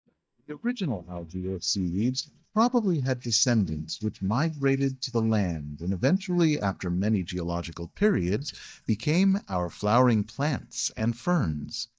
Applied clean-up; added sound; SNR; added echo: neural mask model DeepFilterNet 3.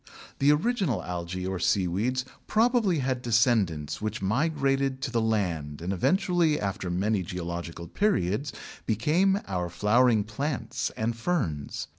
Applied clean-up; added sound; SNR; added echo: none; none; none; none.